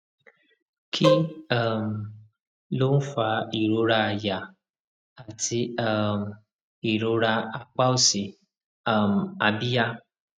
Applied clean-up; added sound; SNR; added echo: neural mask model RNNoise.